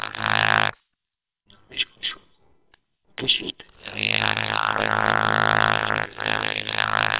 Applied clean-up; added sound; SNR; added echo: neural separator model SepFormer WHAMR!.